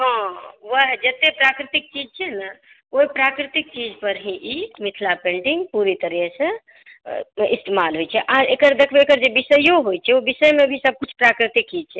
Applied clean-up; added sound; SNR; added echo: none; none; none; none.